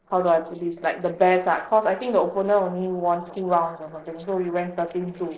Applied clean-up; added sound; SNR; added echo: neural separator model SepFormer DNS4.